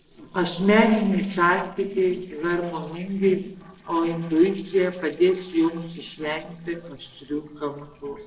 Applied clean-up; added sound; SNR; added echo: neural separator model SepFormer DNS4.